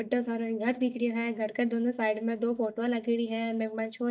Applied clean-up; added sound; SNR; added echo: neural mask model DeepFilterNet 3.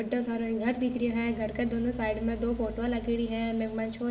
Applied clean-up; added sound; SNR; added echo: none; Idling / Truck; 14 dB; reverberation time 0.8 s.